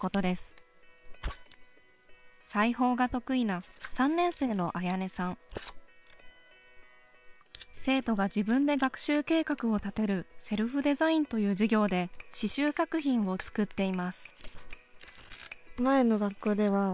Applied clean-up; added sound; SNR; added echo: neural separator model SepFormer WHAM!.